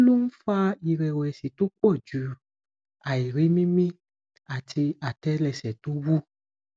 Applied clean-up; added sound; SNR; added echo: none; none; none; none.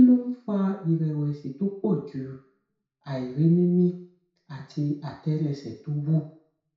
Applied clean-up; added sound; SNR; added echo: none; none; none; reverberation time 0.6 s.